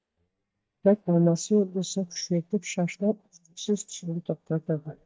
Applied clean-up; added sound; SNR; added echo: neural mask model DeepFilterNet 3.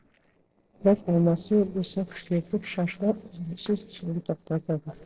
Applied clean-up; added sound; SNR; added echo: neural separator model SepFormer DNS4.